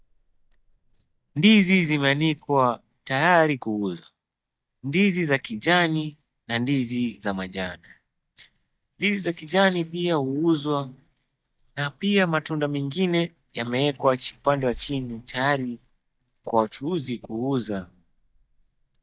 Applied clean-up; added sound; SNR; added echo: neural mask model DeepFilterNet 3.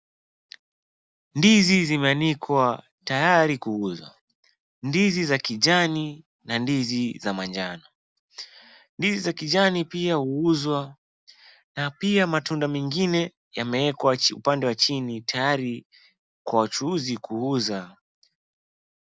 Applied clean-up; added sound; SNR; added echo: none; none; none; none.